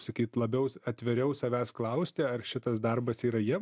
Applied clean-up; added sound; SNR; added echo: none; none; none; none.